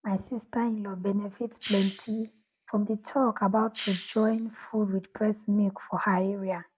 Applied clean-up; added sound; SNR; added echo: none; Hiss; 16 dB; none.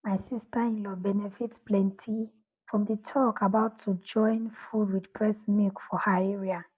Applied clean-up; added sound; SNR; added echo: none; none; none; none.